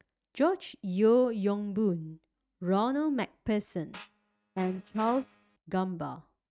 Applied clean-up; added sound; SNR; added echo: neural mask model RNNoise.